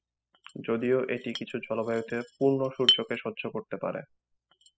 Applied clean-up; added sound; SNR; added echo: classical method spectral subtraction.